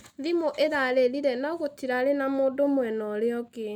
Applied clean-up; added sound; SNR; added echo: none; none; none; none.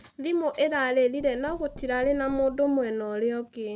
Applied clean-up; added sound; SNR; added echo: none; Knock; 19 dB; none.